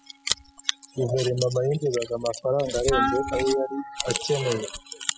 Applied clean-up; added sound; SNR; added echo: classical method spectral subtraction.